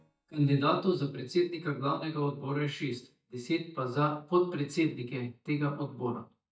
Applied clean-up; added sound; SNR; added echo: neural mask model DeepFilterNet 3.